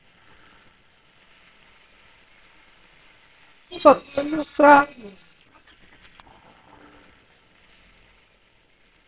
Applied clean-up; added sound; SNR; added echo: neural separator model SepFormer WHAMR!.